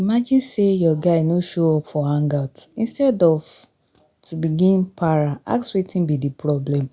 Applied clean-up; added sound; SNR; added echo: none; none; none; none.